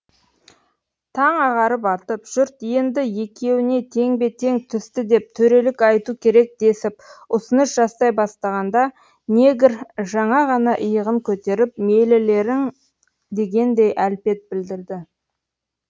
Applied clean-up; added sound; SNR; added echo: none; none; none; none.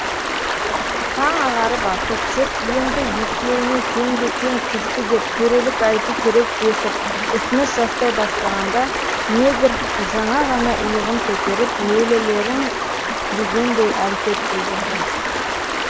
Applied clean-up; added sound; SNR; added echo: none; Stream; 0 dB; none.